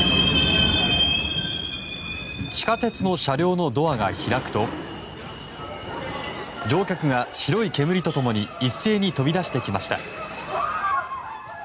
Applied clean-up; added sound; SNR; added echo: none; none; none; none.